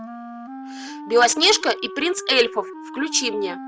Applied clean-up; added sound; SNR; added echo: none; Wind instrument, woodwind instrument; 13 dB; none.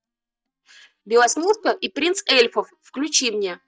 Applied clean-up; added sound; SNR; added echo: neural mask model DeepFilterNet 3.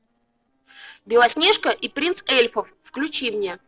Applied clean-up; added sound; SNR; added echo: neural separator model SepFormer DNS4.